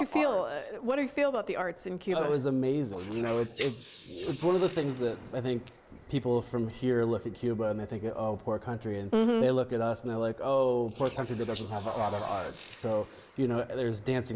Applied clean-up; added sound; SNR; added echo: neural mask model Resemble Enhance denoiser.